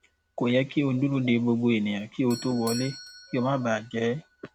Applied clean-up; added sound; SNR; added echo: none; Doorbell; 19 dB; none.